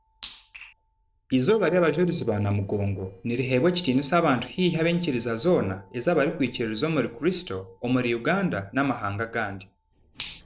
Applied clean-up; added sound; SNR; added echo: neural separator model SepFormer DNS4.